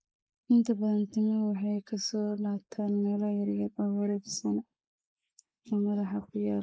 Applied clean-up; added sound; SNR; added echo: neural mask model Resemble Enhance denoiser.